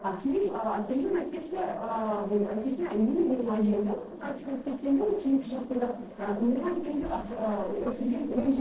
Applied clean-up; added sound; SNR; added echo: neural separator model SepFormer DNS4.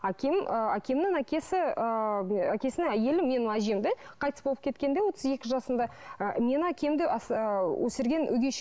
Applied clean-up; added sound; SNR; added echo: none; none; none; none.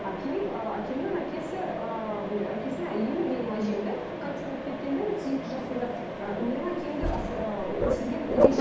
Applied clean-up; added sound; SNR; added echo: none; Mechanisms; 0 dB; reverberation time 0.8 s.